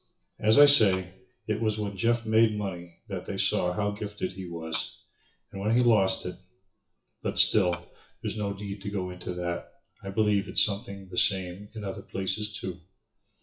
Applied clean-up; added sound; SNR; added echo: classical method WPE with log-MMSE.